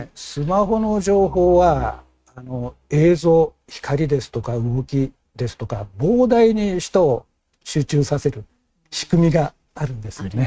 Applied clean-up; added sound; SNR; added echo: neural mask model RNNoise.